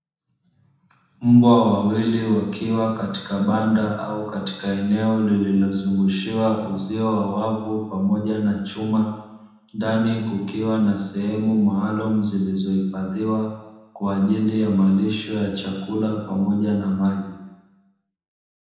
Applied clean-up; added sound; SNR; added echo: none; none; none; reverberation time 1.0 s.